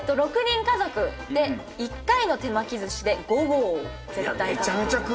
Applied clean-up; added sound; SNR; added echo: none; none; none; reverberation time 1.3 s.